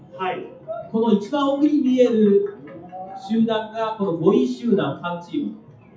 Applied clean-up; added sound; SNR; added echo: classical method WPE with log-MMSE.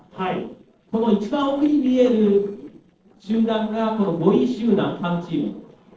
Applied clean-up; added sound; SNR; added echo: neural separator model SepFormer DNS4.